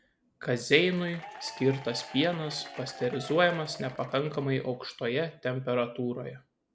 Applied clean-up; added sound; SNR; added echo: none; Applause / Crowd / Cheering; 15 dB; none.